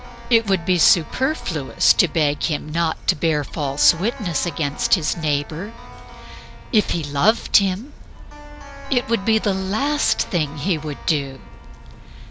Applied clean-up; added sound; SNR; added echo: none; Keyboard (musical); 13 dB; none.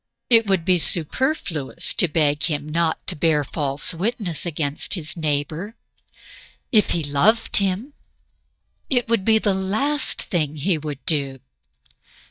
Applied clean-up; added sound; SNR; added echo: neural mask model DeepFilterNet 3.